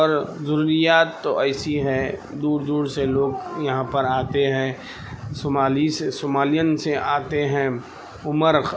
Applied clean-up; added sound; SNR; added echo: none; none; none; none.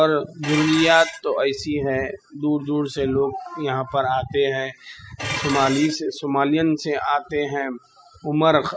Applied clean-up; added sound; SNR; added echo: classical method spectral subtraction.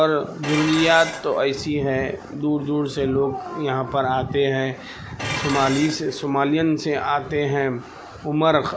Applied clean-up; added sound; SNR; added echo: none; Dishes, pots, and pans; 12 dB; none.